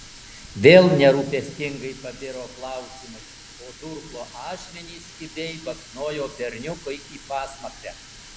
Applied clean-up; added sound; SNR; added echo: none; Water tap, faucet; 19 dB; none.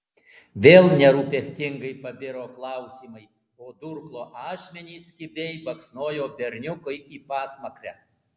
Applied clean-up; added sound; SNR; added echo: none; none; none; none.